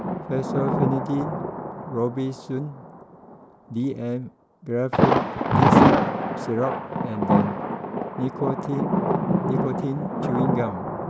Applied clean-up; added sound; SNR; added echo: none; Thunder; -5 dB; none.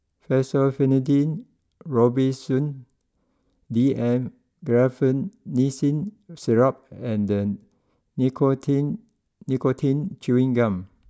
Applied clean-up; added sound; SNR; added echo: none; none; none; none.